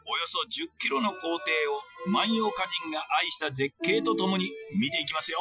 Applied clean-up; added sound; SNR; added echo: classical method Wiener filter.